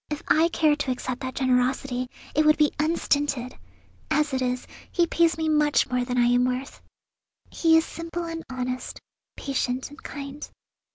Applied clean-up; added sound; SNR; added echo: none; none; none; none.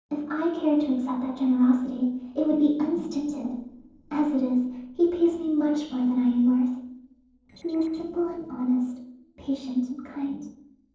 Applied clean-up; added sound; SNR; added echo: neural separator model SepFormer DNS4.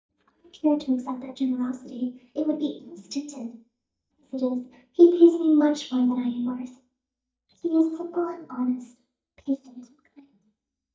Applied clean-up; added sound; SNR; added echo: neural mask model DeepFilterNet 3.